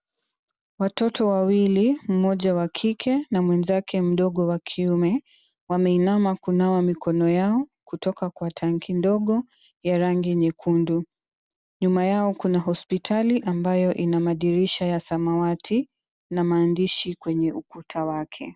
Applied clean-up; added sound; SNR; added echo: none; none; none; none.